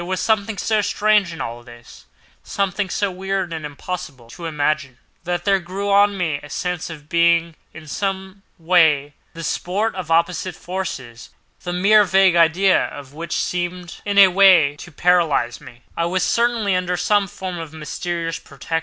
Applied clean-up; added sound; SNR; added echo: none; none; none; none.